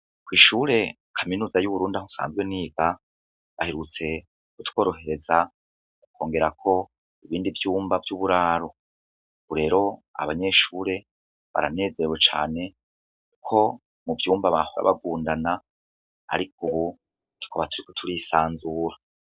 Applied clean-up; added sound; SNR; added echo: neural separator model SepFormer DNS4.